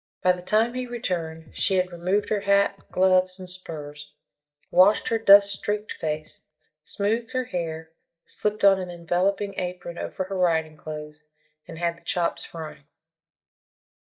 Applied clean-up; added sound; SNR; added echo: neural mask model DeepFilterNet 3.